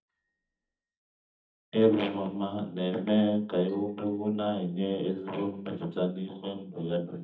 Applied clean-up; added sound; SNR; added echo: neural mask model DeepFilterNet 3.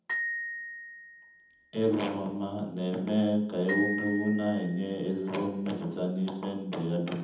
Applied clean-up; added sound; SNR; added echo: none; Glockenspiel; 10 dB; reverberation time 0.8 s.